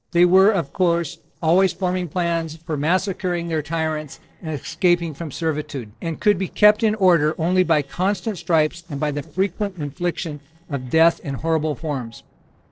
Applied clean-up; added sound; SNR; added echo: neural separator model SepFormer DNS4.